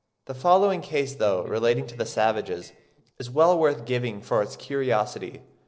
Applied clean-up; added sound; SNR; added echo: neural separator model SepFormer DNS4.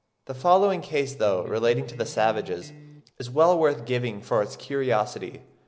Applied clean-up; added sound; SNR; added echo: none; Electric guitar; 17 dB; none.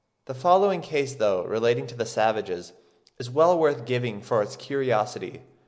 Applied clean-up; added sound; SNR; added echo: none; none; none; none.